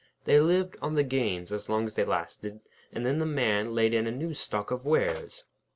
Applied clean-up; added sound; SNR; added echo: none; none; none; none.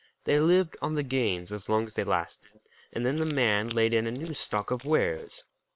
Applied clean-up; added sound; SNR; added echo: neural separator model SepFormer WHAM!.